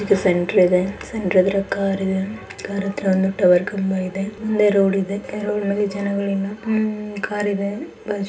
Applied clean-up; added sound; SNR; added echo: none; none; none; reverberation time 0.4 s.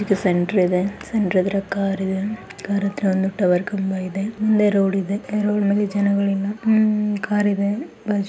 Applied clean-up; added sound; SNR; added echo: none; none; none; none.